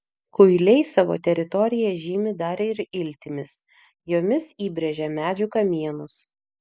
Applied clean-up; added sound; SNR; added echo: none; none; none; none.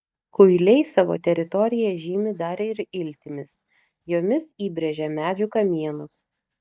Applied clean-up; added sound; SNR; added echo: neural mask model DeepFilterNet 3.